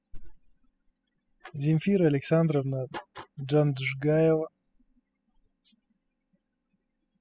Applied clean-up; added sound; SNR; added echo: classical method spectral subtraction.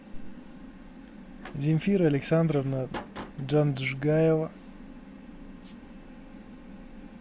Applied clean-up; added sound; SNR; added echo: none; Slam; 17 dB; none.